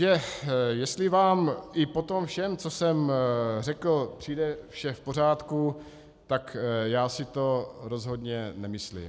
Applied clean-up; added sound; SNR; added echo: none; none; none; none.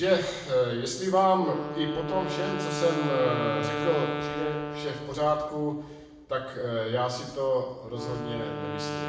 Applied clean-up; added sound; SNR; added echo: none; Wind instrument, woodwind instrument; 6 dB; reverberation time 0.9 s.